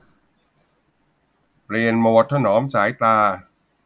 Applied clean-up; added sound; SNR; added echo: none; none; none; none.